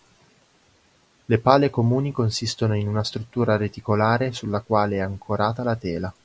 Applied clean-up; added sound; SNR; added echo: none; none; none; none.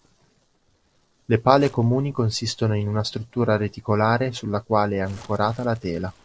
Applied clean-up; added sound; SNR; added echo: neural separator model SepFormer DNS4.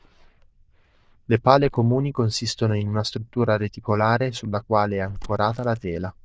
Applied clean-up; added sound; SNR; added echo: neural diffusion model UNIVERSE++.